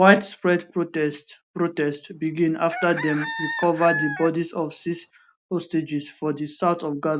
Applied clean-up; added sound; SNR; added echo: none; Chicken, rooster; 9 dB; none.